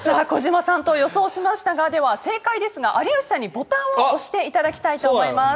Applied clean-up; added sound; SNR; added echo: none; none; none; none.